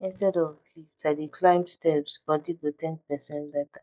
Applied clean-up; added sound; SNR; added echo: neural mask model DeepFilterNet 3.